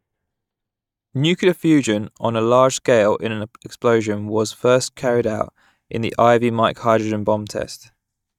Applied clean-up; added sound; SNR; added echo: neural mask model DeepFilterNet 3.